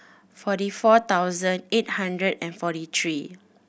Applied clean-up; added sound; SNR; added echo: none; none; none; none.